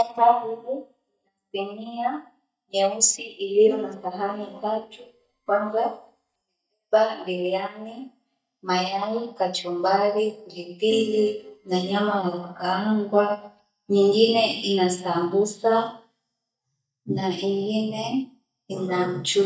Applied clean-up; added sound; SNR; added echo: neural mask model DeepFilterNet 3.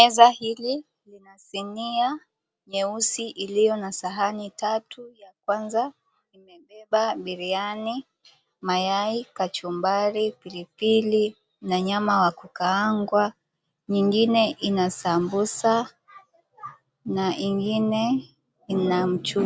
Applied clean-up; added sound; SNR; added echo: none; none; none; none.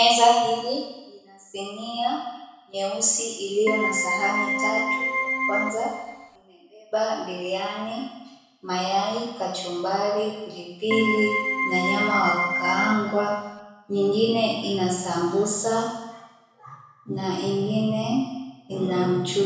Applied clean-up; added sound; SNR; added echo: none; Keyboard (musical); 1 dB; reverberation time 1.0 s.